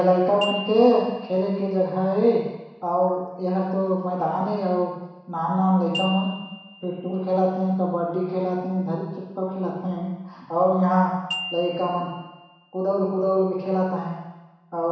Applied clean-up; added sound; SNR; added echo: none; Glockenspiel; 16 dB; reverberation time 1.1 s.